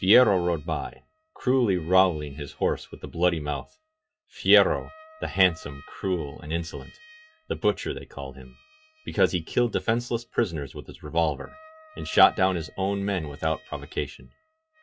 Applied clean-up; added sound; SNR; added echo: classical method log-MMSE.